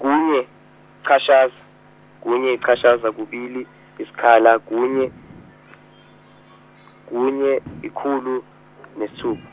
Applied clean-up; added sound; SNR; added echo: none; none; none; none.